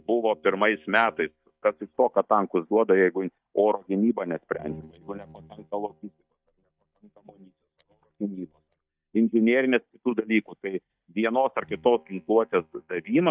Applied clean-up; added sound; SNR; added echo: neural mask model DeepFilterNet 3.